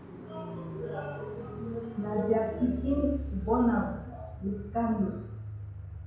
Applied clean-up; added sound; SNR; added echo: none; Car; 8 dB; reverberation time 0.9 s.